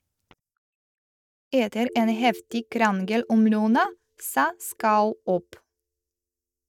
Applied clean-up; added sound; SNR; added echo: neural mask model DeepFilterNet 3.